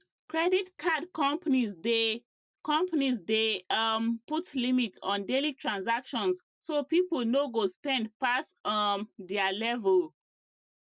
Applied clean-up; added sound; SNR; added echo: none; none; none; none.